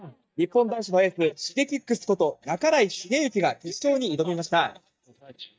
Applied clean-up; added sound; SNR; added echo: neural mask model DeepFilterNet 3.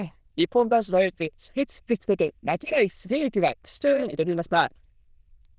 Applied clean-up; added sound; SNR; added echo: neural diffusion model UNIVERSE++.